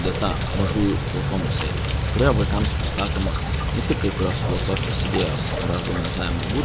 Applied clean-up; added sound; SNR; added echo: none; Rain; -3 dB; none.